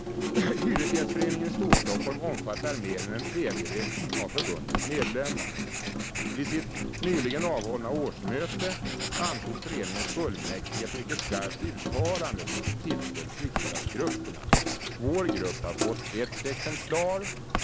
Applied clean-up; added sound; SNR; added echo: none; Writing + Sink (filling or washing) / Water tap, faucet; -2 dB; none.